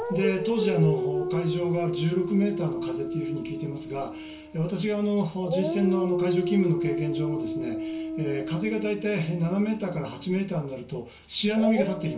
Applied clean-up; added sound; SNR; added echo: none; Dog; 3 dB; reverberation time 0.3 s.